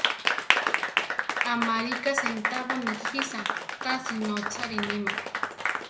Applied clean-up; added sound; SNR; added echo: none; Applause; -3 dB; reverberation time 0.6 s.